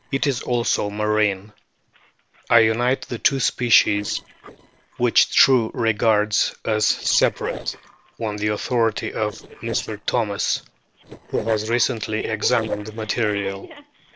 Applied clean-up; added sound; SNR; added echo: neural separator model SepFormer DNS4.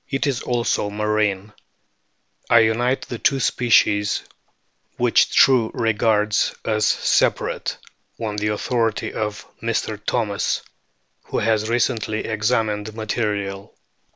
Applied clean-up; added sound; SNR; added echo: none; none; none; none.